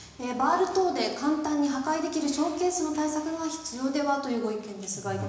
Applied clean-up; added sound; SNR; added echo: none; none; none; reverberation time 1.0 s.